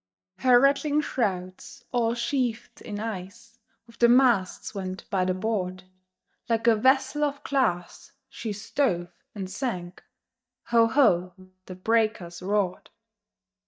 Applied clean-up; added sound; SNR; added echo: neural mask model DeepFilterNet 3.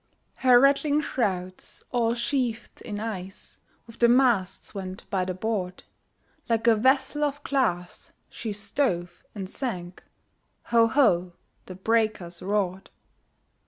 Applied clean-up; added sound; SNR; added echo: none; none; none; none.